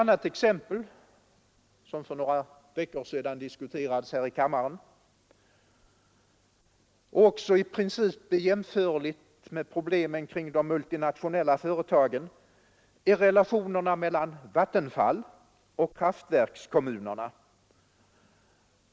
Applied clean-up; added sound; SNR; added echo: none; none; none; none.